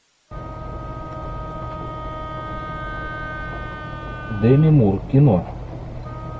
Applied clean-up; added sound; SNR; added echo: none; Wind instrument, woodwind instrument; 14 dB; none.